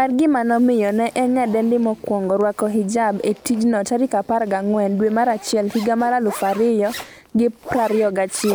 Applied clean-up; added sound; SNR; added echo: none; Zipper (clothing); 20 dB; none.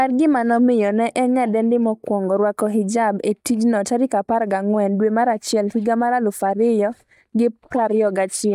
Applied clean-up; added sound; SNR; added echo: neural mask model DeepFilterNet 3.